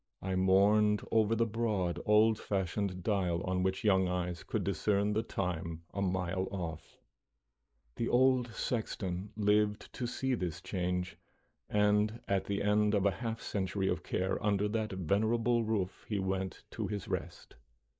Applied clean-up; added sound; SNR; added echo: neural mask model Resemble Enhance denoiser.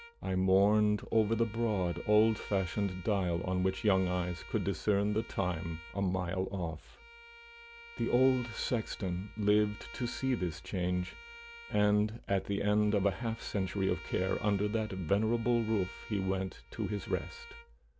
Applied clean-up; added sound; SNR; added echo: none; Bowed string instrument; 19 dB; none.